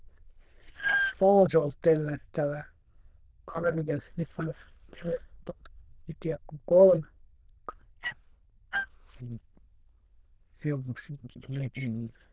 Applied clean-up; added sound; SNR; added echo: neural diffusion model UNIVERSE++.